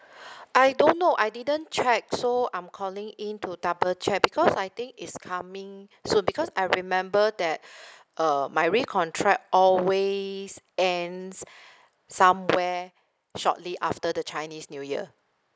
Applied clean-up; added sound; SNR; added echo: none; none; none; none.